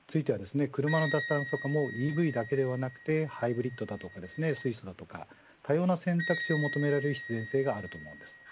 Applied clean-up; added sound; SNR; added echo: none; Wind instrument, woodwind instrument; 11 dB; none.